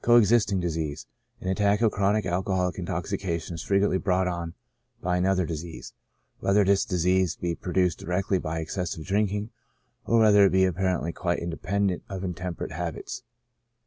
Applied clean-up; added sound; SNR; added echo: none; none; none; none.